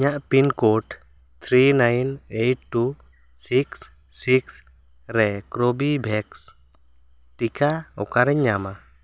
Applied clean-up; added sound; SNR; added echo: none; none; none; none.